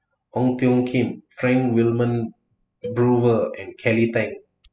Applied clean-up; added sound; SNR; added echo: classical method spectral subtraction.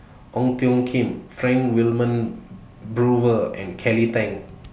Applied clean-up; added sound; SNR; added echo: none; none; none; none.